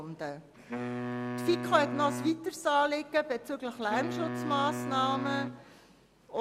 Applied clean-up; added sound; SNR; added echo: none; Wind instrument, woodwind instrument; 6 dB; none.